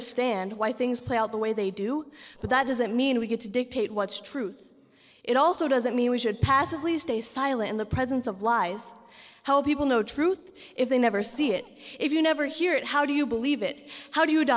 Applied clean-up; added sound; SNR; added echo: neural separator model SepFormer DNS4.